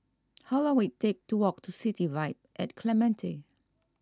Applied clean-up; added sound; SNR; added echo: none; none; none; none.